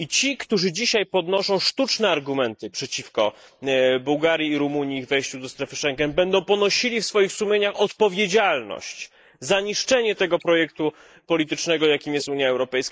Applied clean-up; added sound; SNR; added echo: neural mask model Resemble Enhance denoiser.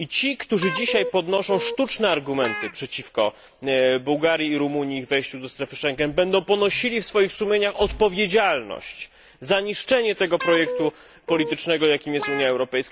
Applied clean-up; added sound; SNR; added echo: none; Guitar; 9 dB; none.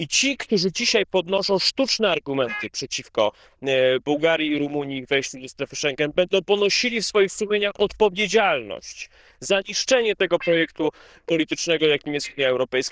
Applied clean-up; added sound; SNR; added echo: neural diffusion model UNIVERSE++.